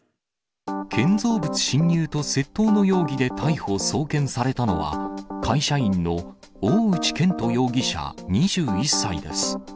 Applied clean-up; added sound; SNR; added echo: none; none; none; none.